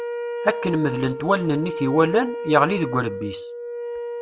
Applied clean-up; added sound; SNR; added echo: none; Wind instrument, woodwind instrument; 7 dB; none.